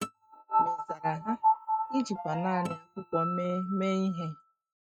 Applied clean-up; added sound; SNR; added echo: neural mask model RNNoise.